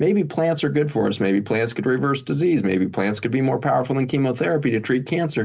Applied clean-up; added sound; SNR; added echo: none; none; none; none.